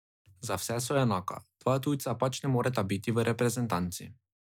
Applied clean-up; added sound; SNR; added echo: none; none; none; none.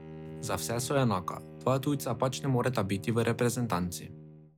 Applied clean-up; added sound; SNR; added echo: none; Bowed string instrument; 14 dB; none.